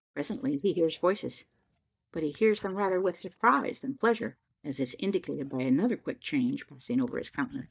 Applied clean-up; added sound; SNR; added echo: neural mask model DeepFilterNet 3.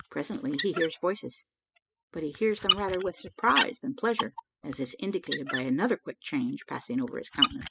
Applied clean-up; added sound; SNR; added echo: classical method spectral subtraction.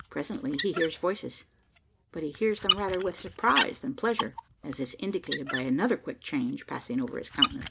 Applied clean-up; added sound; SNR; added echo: none; Squeak; 4 dB; none.